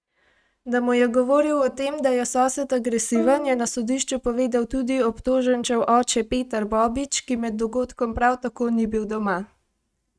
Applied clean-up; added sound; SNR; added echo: neural mask model RNNoise.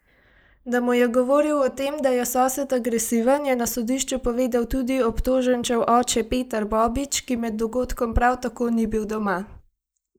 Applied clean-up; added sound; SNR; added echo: neural mask model Resemble Enhance denoiser.